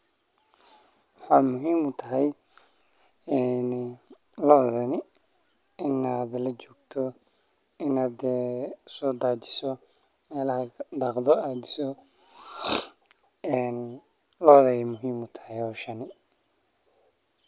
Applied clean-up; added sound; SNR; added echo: none; none; none; none.